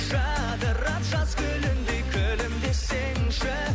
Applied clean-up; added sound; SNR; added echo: none; none; none; none.